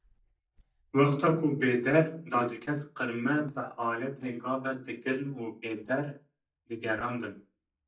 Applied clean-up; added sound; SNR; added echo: neural mask model DeepFilterNet 3.